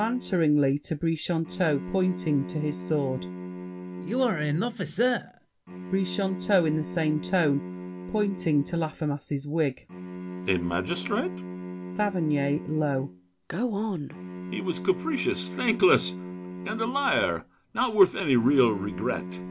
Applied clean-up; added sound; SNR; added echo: none; Bowed string instrument; 11 dB; none.